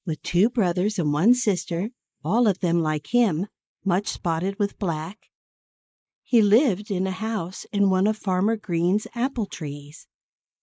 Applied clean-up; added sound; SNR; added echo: neural mask model Resemble Enhance denoiser.